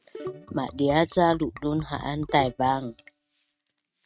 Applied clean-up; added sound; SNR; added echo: neural mask model RNNoise.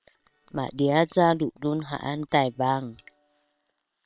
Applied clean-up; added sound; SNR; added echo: neural separator model SepFormer WHAM!.